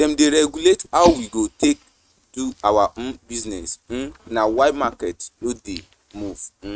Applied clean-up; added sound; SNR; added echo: neural mask model RNNoise.